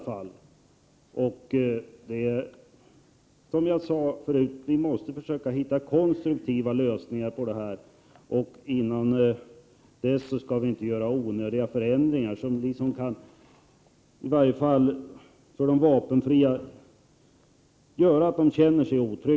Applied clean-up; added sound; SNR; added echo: none; none; none; none.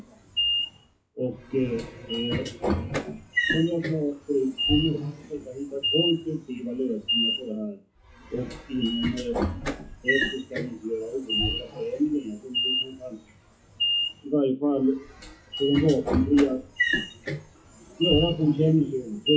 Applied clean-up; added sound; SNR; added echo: classical method WPE with log-MMSE.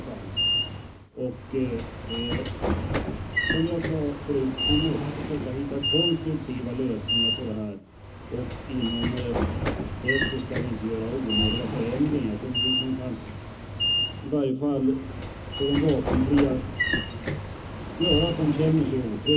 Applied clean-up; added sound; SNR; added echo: none; Sliding door / Train; 1 dB; reverberation time 0.4 s.